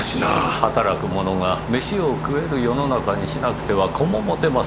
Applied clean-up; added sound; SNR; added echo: none; Cricket; 6 dB; none.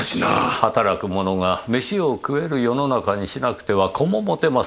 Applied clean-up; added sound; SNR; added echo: none; none; none; none.